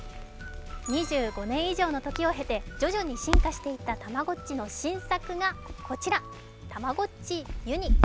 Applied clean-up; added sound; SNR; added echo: none; Crackle; -1 dB; none.